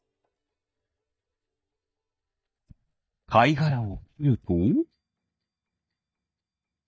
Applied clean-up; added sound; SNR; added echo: neural mask model DeepFilterNet 3.